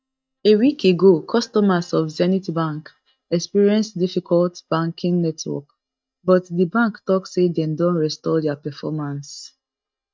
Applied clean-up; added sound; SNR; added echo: neural mask model DeepFilterNet 3.